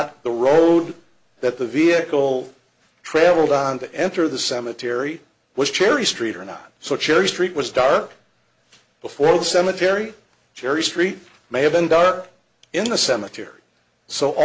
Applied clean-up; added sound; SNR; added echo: none; none; none; none.